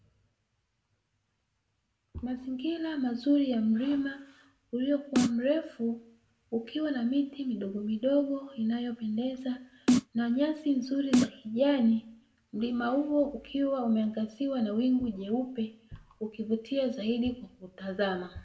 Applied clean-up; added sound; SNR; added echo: none; Snare drum; -2 dB; reverberation time 0.5 s.